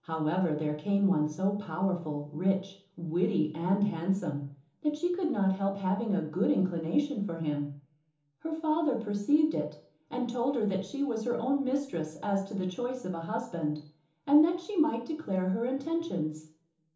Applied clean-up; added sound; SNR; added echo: none; none; none; reverberation time 1.2 s.